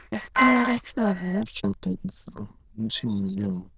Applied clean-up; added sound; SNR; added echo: neural diffusion model UNIVERSE++.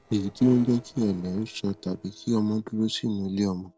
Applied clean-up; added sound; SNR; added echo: neural separator model SepFormer DNS4.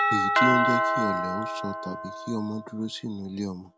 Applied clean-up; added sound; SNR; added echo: none; Doorbell; -4 dB; none.